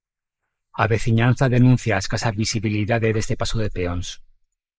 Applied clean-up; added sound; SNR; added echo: neural mask model Resemble Enhance denoiser.